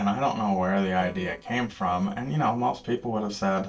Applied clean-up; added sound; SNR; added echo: neural separator model SepFormer DNS4.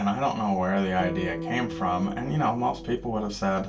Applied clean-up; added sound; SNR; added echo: none; Electric guitar; 9 dB; reverberation time 0.2 s.